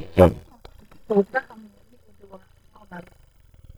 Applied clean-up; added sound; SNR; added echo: neural mask model DeepFilterNet 3.